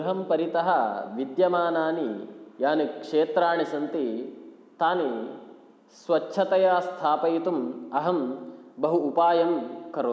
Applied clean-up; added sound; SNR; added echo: none; none; none; none.